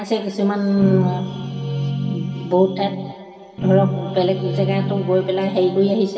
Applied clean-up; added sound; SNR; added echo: none; Guitar; 4 dB; reverberation time 2.6 s.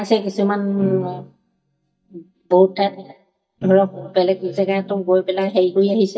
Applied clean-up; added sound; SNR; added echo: neural mask model DeepFilterNet 3.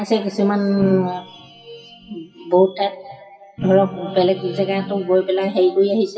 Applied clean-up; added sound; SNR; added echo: classical method WPE with log-MMSE.